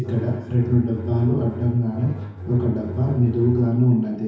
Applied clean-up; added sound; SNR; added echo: none; Bowed string instrument; 11 dB; reverberation time 1.0 s.